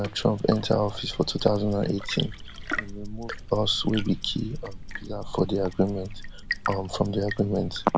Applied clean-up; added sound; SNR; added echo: none; Tap / Fill (with liquid) / Trickle, dribble / Chirp, tweet / Engine + Tick-tock; 8 dB; none.